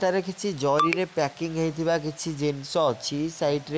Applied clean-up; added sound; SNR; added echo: none; none; none; none.